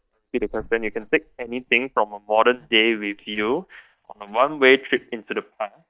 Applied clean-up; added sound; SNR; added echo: neural mask model DeepFilterNet 3.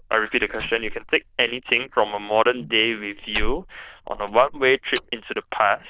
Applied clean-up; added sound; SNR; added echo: neural diffusion model UNIVERSE++.